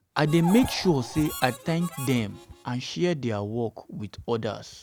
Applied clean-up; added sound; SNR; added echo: none; Animal + Harmonica; 13 dB; none.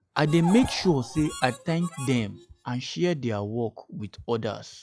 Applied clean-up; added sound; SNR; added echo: classical method log-MMSE.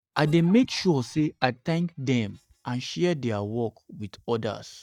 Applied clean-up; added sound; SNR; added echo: neural mask model DeepFilterNet 3.